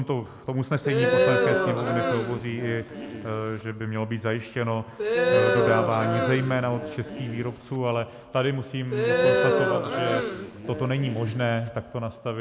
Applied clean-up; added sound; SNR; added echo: none; Crowd; -2 dB; none.